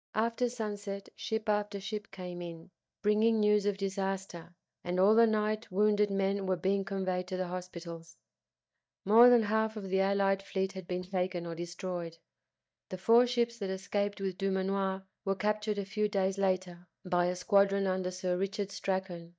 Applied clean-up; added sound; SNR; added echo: neural mask model DeepFilterNet 3.